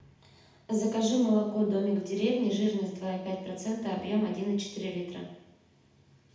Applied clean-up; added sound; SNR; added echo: none; none; none; reverberation time 0.8 s.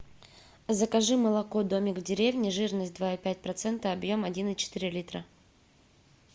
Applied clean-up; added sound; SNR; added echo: none; none; none; none.